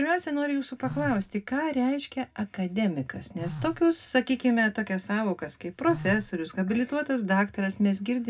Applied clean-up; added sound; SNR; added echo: none; Telephone; 14 dB; reverberation time 0.2 s.